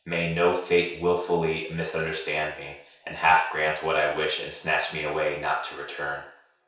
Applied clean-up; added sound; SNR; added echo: none; none; none; reverberation time 0.6 s.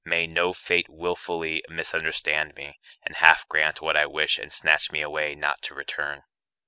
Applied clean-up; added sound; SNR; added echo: none; none; none; none.